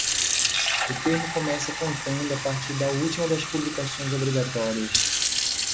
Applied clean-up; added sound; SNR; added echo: none; Fill (with liquid) / Sink (filling or washing); -1 dB; none.